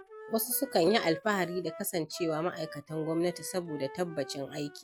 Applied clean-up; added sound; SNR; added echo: none; Wind instrument, woodwind instrument; 15 dB; none.